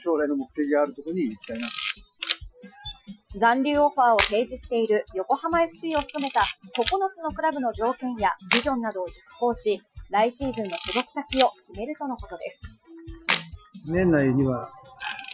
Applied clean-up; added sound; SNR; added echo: classical method Wiener filter.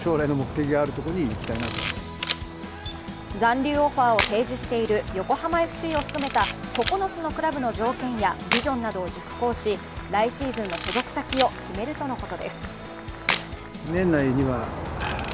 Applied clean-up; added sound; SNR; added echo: none; Camera; 7 dB; none.